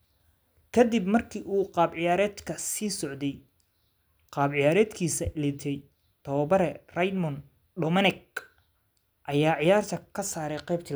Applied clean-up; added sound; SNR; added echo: none; none; none; none.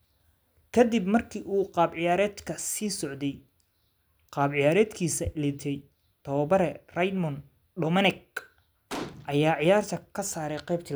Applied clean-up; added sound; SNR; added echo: none; Gunshot, gunfire; 13 dB; none.